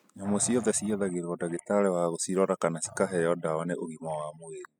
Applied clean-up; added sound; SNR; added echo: classical method spectral subtraction.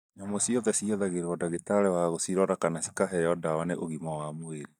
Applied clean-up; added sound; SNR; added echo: neural mask model DeepFilterNet 3.